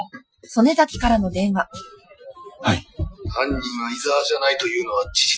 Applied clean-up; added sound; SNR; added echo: classical method Wiener filter.